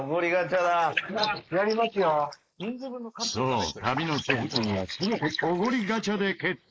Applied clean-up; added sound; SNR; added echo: neural mask model Resemble Enhance denoiser.